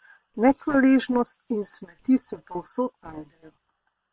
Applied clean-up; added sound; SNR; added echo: neural separator model SepFormer WHAM!.